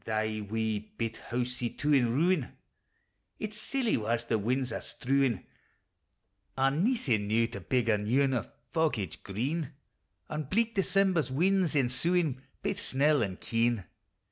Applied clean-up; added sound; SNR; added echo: none; none; none; none.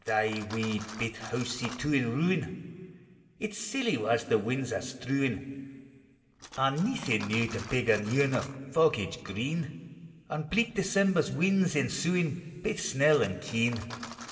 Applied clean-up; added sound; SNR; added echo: none; Cutlery, silverware; 19 dB; reverberation time 1.8 s.